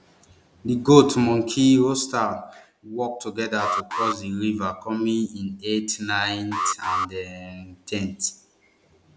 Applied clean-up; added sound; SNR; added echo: none; Alarm; 6 dB; none.